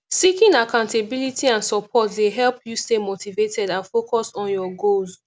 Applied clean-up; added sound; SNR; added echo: none; none; none; none.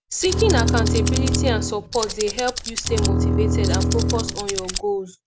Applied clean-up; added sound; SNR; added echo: none; Tools + Bowed string instrument; -4 dB; none.